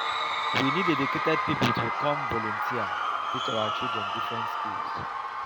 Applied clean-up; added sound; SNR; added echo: none; Crowd / Cheering; -3 dB; none.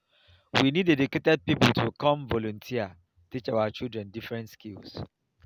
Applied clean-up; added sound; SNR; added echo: none; none; none; none.